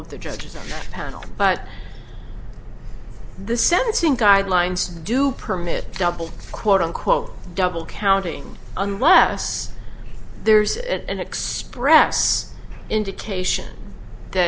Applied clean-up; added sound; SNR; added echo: none; none; none; none.